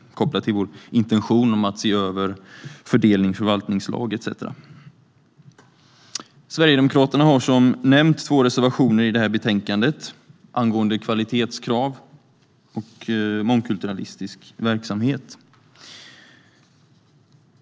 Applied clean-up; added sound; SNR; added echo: none; none; none; none.